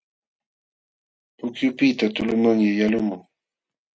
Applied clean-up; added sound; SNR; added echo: none; none; none; none.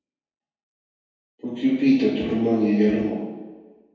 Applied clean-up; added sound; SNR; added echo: none; none; none; reverberation time 1.2 s.